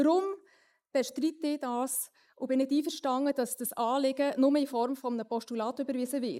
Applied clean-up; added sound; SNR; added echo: neural mask model Resemble Enhance denoiser.